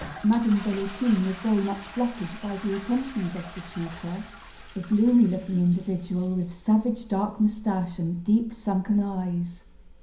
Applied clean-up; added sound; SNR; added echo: none; Toilet flush; 17 dB; reverberation time 0.5 s.